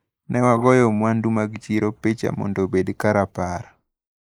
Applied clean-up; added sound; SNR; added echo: neural mask model Resemble Enhance denoiser.